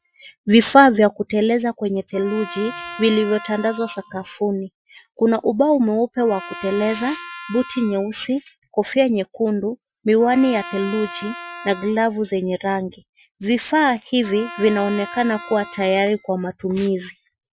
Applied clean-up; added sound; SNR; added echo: classical method Wiener filter.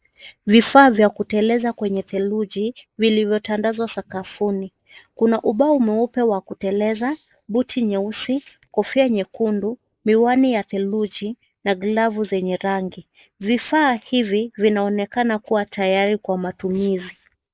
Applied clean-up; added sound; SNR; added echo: neural mask model Resemble Enhance denoiser.